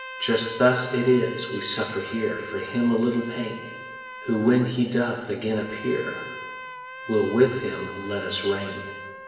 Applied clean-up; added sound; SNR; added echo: none; Trumpet; 14 dB; reverberation time 1.2 s.